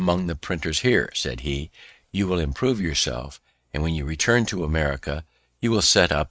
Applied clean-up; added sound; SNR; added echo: neural mask model RNNoise.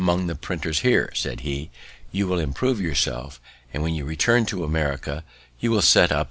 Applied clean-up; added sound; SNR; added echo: none; Wind; 16 dB; none.